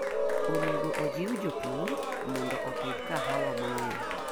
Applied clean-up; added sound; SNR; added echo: none; Cheering; -3 dB; none.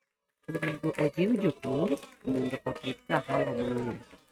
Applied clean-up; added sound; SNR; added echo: neural mask model RNNoise.